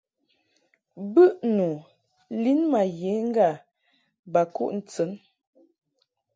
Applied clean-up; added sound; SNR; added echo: none; none; none; none.